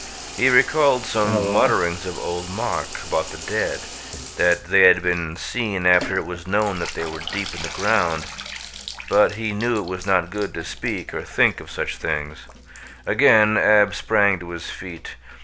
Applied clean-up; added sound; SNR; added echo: none; Bathtub (filling or washing) / Water tap, faucet; 12 dB; none.